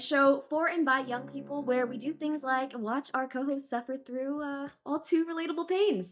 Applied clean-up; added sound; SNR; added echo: neural mask model DeepFilterNet 3.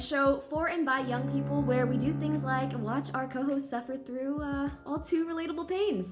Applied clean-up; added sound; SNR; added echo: none; Bowed string instrument; 5 dB; reverberation time 0.4 s.